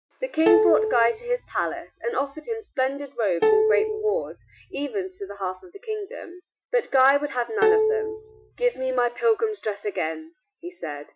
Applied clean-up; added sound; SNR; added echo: classical method Wiener filter.